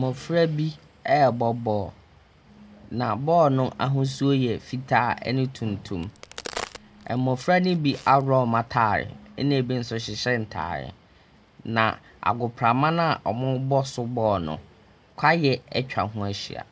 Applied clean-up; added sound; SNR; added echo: none; Crack; 16 dB; none.